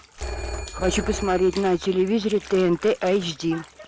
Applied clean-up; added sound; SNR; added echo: none; Telephone + Trickle, dribble / Splash, splatter; 12 dB; none.